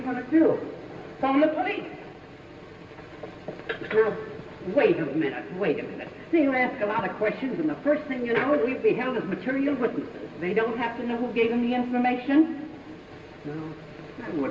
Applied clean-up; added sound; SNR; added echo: none; none; none; reverberation time 2.7 s.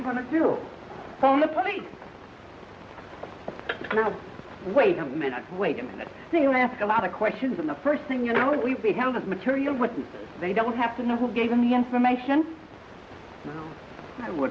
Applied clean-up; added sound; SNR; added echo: none; none; none; none.